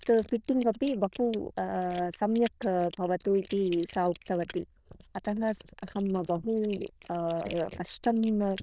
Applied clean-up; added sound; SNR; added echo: neural diffusion model UNIVERSE++.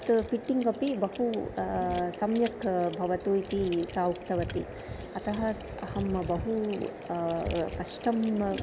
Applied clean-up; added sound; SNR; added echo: none; Typing; 18 dB; none.